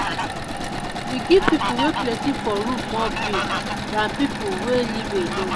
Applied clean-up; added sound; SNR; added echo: none; Fowl + Engine / Mechanisms; 1 dB; none.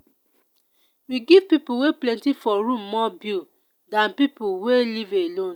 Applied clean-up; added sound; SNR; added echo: none; none; none; none.